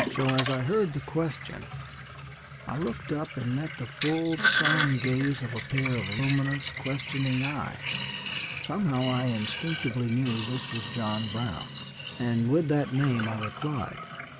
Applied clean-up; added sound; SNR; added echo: none; Sink (filling or washing); 5 dB; none.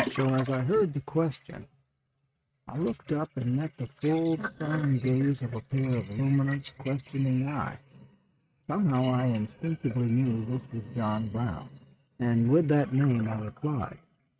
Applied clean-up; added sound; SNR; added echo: neural mask model RNNoise.